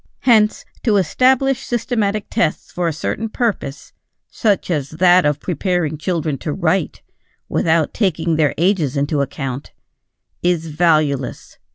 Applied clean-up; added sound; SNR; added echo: none; none; none; none.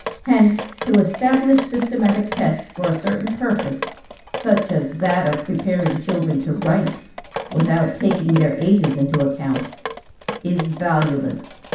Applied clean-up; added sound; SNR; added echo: none; Drip; 12 dB; reverberation time 0.7 s.